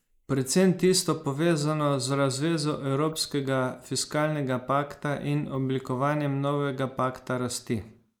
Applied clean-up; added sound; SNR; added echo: neural mask model Resemble Enhance denoiser.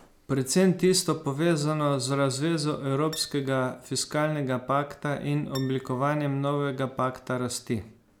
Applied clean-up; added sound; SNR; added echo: none; Acoustic guitar; 19 dB; none.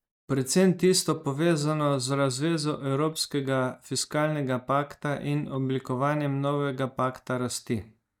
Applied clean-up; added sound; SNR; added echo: neural mask model DeepFilterNet 3.